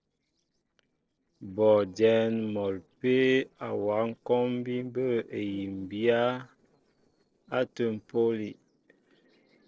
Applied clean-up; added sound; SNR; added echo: neural separator model SepFormer DNS4.